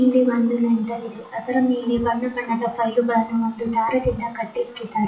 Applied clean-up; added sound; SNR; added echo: classical method WPE with log-MMSE.